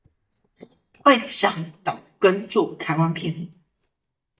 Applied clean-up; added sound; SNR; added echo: neural mask model DeepFilterNet 3.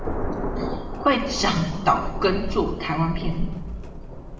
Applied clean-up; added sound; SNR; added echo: none; Thunder; 3 dB; reverberation time 1.0 s.